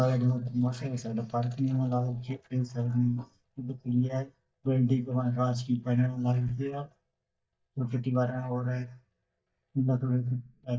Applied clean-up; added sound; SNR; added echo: neural mask model DeepFilterNet 3.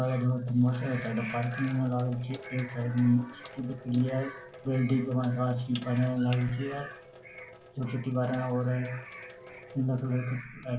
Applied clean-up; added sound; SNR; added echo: none; Sink (filling or washing); 19 dB; reverberation time 0.2 s.